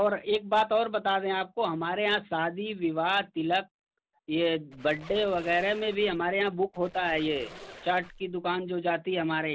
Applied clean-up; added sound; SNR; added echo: none; Squeak; 20 dB; none.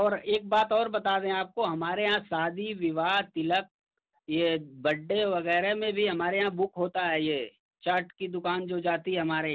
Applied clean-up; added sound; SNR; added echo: none; none; none; none.